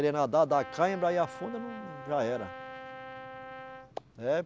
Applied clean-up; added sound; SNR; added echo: none; Brass instrument; 13 dB; none.